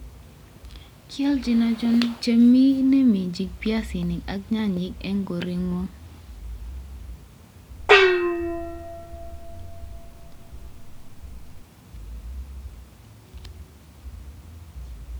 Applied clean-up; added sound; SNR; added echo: none; Gong; -1 dB; none.